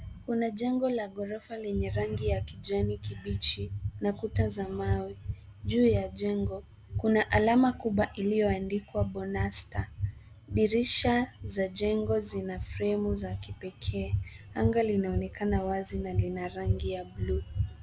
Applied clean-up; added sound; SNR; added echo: none; none; none; none.